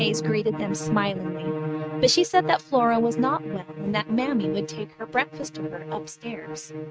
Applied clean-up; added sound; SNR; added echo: neural mask model RNNoise.